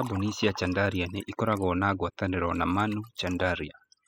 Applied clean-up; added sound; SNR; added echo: classical method spectral subtraction.